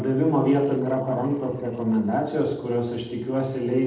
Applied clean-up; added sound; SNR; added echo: neural separator model SepFormer DNS4.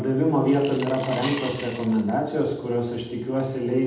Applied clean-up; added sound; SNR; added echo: none; Coin (dropping) / Glass; 14 dB; reverberation time 0.8 s.